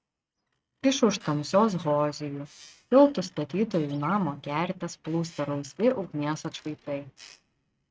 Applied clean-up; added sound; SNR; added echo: neural mask model RNNoise.